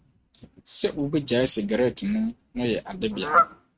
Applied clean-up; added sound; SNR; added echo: neural mask model RNNoise.